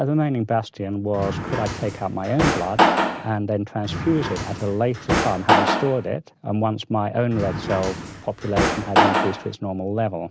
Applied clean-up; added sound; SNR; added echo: none; Drawer open or close; -1 dB; none.